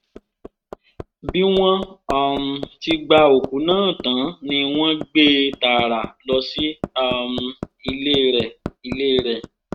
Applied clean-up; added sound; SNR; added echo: neural mask model RNNoise.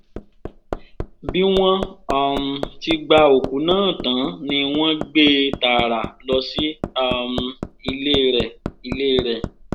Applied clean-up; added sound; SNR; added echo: none; Hammer; 10 dB; none.